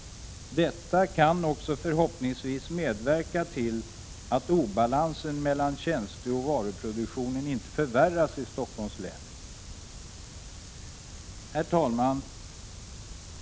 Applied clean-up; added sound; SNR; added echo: none; none; none; none.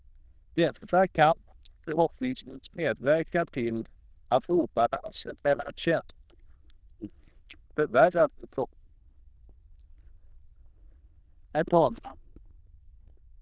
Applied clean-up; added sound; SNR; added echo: neural diffusion model UNIVERSE++.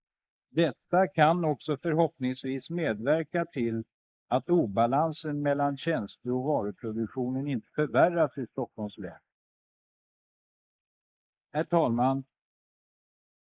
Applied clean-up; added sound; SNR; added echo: neural mask model Resemble Enhance denoiser.